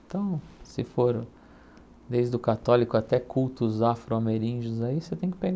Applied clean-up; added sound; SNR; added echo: none; none; none; none.